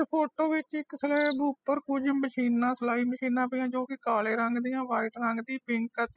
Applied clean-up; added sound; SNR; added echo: classical method spectral subtraction.